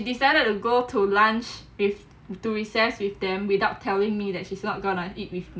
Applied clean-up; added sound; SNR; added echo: none; none; none; none.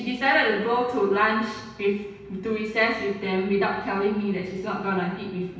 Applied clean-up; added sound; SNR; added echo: none; none; none; reverberation time 0.9 s.